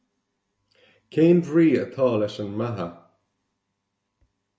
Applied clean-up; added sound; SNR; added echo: none; none; none; none.